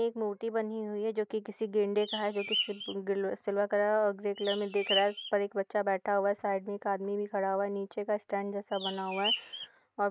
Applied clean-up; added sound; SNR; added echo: neural mask model RNNoise.